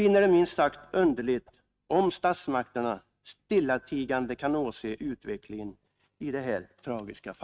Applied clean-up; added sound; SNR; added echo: neural mask model RNNoise.